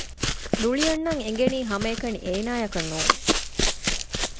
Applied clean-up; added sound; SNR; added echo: none; Run; -1 dB; none.